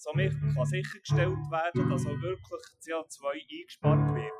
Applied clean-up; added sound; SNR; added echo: classical method Wiener filter.